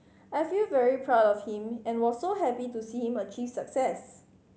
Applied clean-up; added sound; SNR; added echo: none; none; none; none.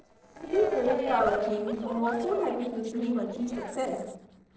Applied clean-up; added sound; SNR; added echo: neural separator model SepFormer DNS4.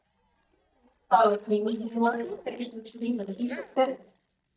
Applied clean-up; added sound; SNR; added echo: neural mask model DeepFilterNet 3.